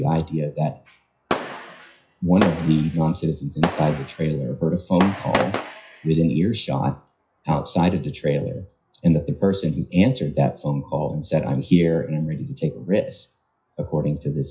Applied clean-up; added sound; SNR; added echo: classical method WPE with log-MMSE.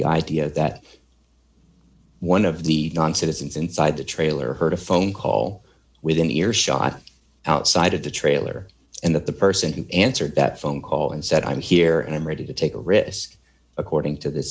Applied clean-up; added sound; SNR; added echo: none; none; none; none.